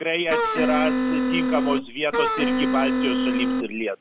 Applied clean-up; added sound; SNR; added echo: none; Wind instrument, woodwind instrument; -4 dB; none.